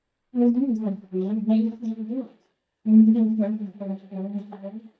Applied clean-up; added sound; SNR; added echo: neural mask model DeepFilterNet 3.